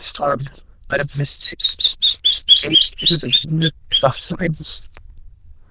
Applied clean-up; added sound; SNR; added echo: neural diffusion model UNIVERSE++.